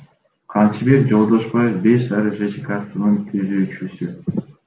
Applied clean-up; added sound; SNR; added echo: none; none; none; none.